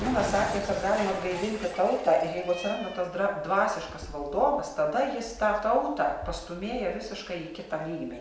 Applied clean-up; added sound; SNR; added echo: none; Cat; 14 dB; none.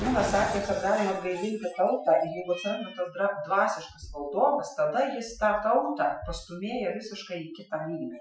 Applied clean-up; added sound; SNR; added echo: classical method Wiener filter.